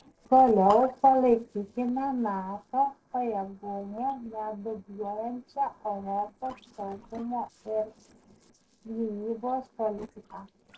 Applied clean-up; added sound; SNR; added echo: neural separator model SepFormer DNS4.